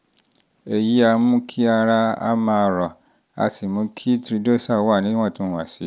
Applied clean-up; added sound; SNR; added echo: none; none; none; none.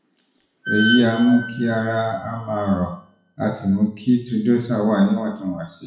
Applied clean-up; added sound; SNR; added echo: classical method WPE with log-MMSE.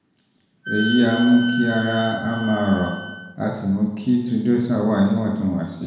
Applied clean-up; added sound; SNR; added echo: none; Wind instrument, woodwind instrument; 10 dB; reverberation time 0.9 s.